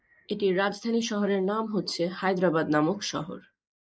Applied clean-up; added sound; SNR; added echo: neural mask model Resemble Enhance denoiser.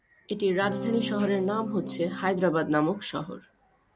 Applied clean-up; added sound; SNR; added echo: none; Electric guitar / Strum; 7 dB; none.